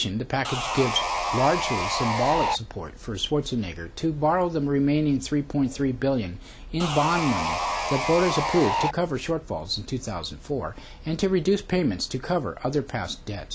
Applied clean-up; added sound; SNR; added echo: none; Sawing; 1 dB; none.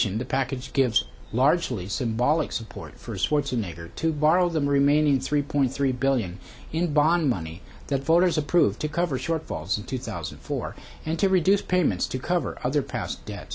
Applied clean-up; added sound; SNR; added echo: none; none; none; none.